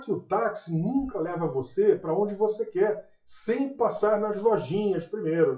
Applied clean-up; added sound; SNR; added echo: classical method WPE with log-MMSE.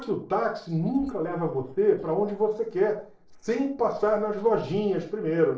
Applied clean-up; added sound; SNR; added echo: neural separator model SepFormer DNS4.